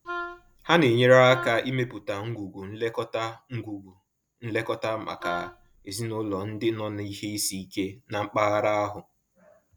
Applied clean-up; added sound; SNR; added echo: none; Wind instrument, woodwind instrument; 11 dB; none.